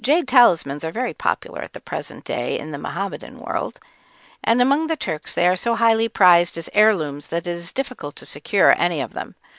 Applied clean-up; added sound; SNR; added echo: none; none; none; none.